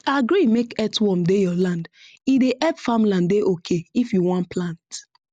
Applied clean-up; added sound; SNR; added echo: none; none; none; none.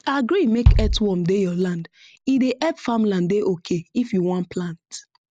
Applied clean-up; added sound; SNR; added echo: none; Bass drum; 0 dB; none.